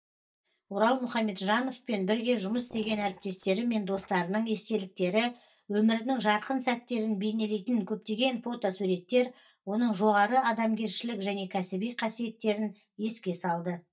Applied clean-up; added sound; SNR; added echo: neural mask model DeepFilterNet 3.